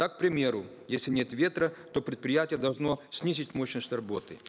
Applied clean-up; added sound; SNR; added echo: neural mask model Resemble Enhance denoiser.